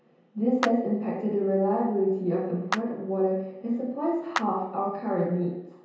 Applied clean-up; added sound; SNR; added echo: none; Clapping; 12 dB; reverberation time 0.9 s.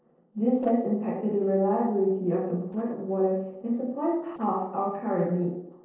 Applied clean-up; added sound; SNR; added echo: neural separator model SepFormer DNS4.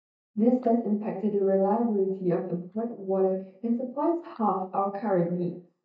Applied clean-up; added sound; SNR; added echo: neural mask model DeepFilterNet 3.